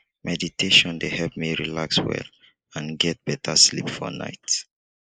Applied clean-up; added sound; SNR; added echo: neural mask model Resemble Enhance denoiser.